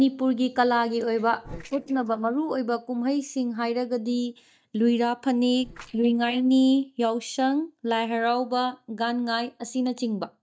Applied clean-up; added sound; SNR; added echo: neural mask model DeepFilterNet 3.